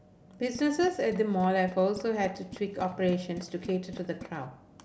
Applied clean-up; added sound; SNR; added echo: none; Tools; 18 dB; none.